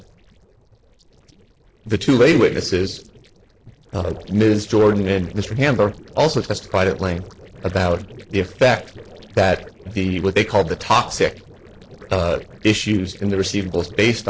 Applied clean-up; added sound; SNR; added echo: neural separator model SepFormer DNS4.